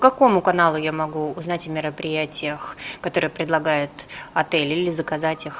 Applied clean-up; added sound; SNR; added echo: none; none; none; none.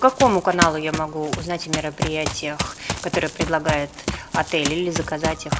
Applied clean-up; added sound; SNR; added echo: none; Run; 5 dB; none.